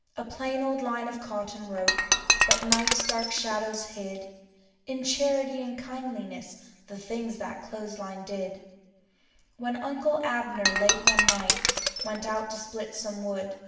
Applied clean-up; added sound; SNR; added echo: none; Shatter; -5 dB; reverberation time 1.0 s.